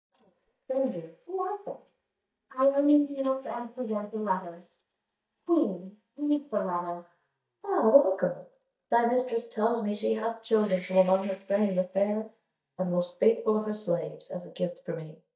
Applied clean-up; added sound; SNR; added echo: neural mask model DeepFilterNet 3.